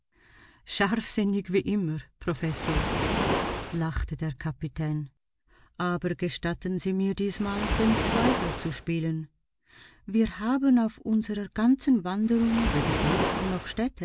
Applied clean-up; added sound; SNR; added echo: none; Waves, surf; 5 dB; none.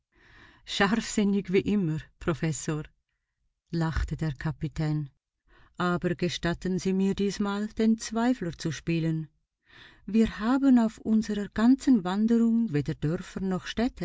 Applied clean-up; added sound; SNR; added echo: none; none; none; none.